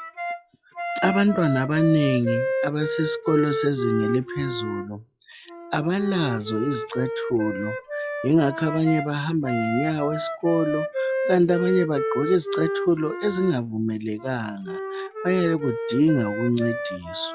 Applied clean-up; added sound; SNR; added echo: classical method log-MMSE.